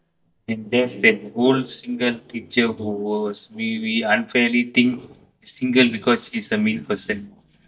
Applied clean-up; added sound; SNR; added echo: neural mask model DeepFilterNet 3.